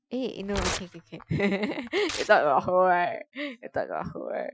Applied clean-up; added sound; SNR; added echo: classical method Wiener filter.